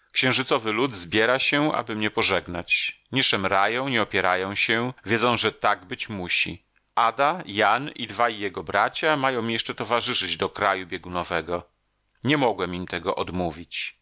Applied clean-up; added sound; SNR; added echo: none; none; none; none.